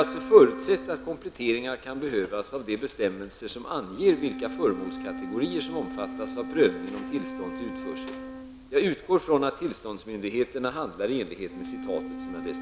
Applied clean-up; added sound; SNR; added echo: none; Wind instrument, woodwind instrument; 11 dB; none.